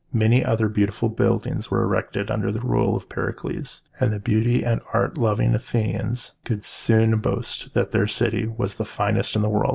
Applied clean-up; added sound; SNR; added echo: none; none; none; none.